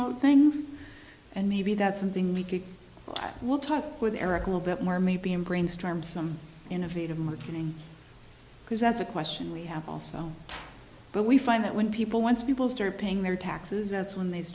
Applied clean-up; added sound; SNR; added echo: none; none; none; none.